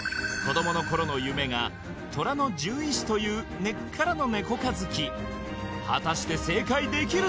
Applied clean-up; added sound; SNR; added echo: none; none; none; none.